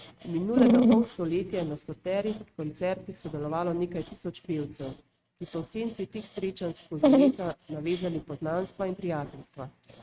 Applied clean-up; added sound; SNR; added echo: neural mask model RNNoise.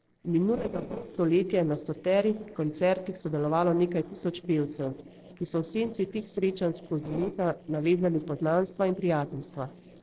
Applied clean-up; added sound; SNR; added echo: neural separator model SepFormer DNS4.